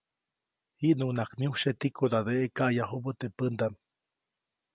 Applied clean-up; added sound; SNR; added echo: none; none; none; none.